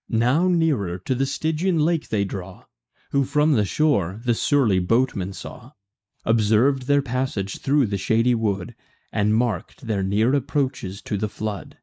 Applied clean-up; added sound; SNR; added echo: neural mask model Resemble Enhance denoiser.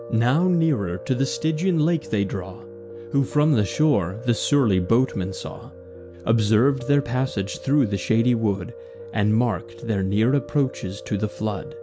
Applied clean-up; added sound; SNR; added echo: none; Piano; 15 dB; none.